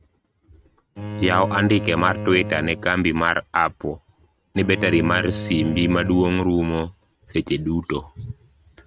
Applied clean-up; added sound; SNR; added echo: neural mask model RNNoise.